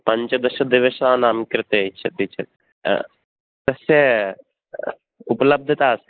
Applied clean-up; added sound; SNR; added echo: neural mask model Resemble Enhance denoiser.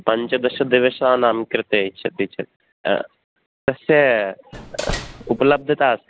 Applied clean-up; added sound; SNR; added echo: none; Slam; 11 dB; none.